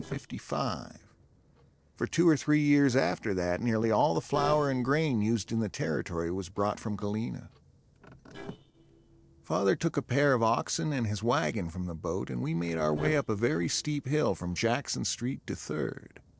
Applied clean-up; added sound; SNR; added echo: neural separator model SepFormer DNS4.